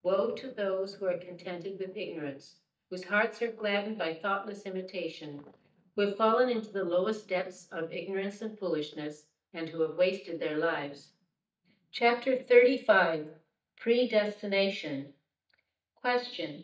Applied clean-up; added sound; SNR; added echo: neural mask model DeepFilterNet 3.